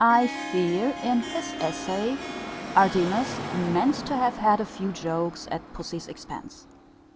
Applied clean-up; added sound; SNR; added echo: none; Harp + Car passing by / Traffic noise, roadway noise; 9 dB; none.